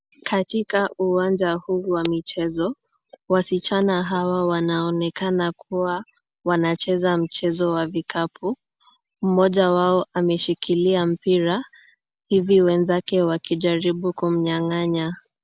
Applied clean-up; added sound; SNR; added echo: none; none; none; none.